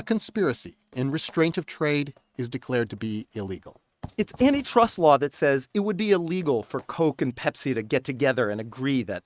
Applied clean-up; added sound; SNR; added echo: neural mask model RNNoise.